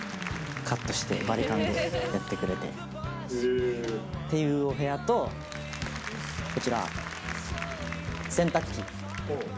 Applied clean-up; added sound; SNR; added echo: none; Bowed string instrument + Applause; 11 dB; none.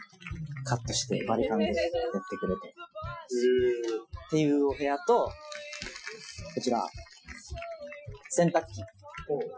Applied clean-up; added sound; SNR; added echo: classical method Wiener filter.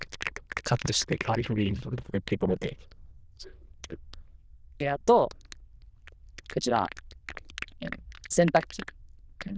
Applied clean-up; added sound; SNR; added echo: neural diffusion model UNIVERSE++.